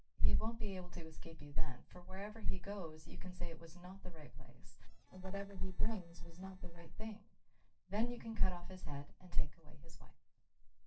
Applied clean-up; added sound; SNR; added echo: neural separator model SepFormer DNS4.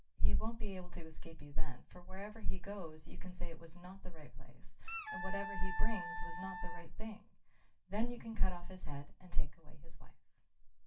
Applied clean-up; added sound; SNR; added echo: none; Wind instrument, woodwind instrument; 15 dB; reverberation time 0.2 s.